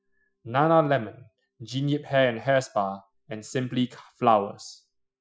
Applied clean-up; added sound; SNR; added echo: classical method Wiener filter.